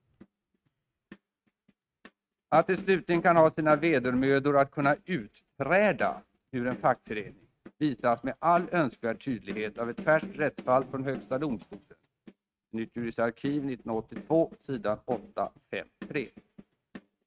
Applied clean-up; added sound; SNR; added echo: neural mask model RNNoise.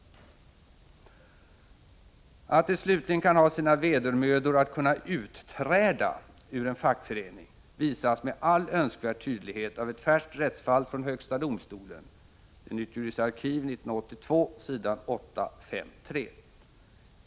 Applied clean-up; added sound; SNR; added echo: none; none; none; none.